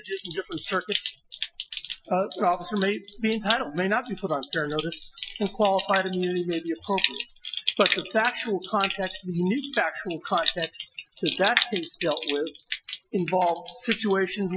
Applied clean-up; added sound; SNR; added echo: classical method Wiener filter.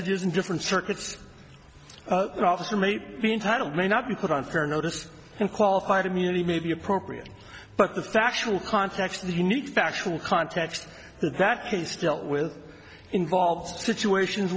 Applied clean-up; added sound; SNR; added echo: none; none; none; none.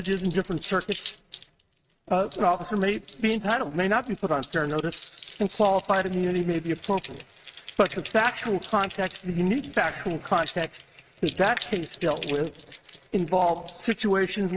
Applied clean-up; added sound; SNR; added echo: neural mask model RNNoise.